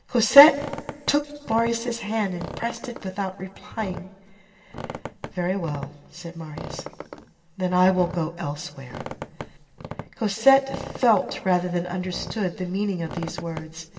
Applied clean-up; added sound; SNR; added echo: none; Squeak; 14 dB; reverberation time 2.7 s.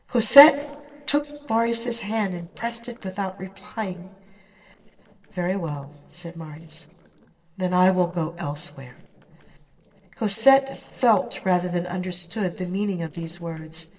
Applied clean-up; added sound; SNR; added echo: neural separator model SepFormer DNS4.